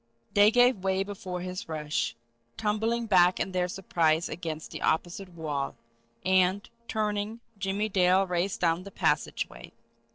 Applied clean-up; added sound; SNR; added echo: neural separator model SepFormer DNS4.